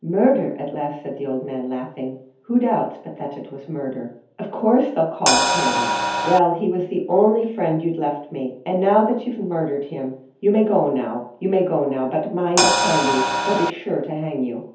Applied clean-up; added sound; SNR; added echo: none; Crash cymbal; -2 dB; reverberation time 0.5 s.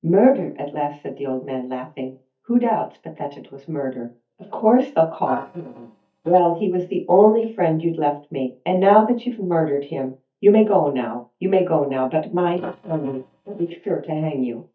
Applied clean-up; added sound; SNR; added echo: neural mask model DeepFilterNet 3.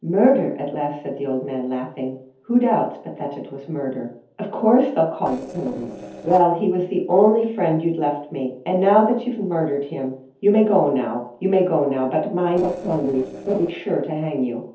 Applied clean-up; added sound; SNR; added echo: neural separator model SepFormer DNS4.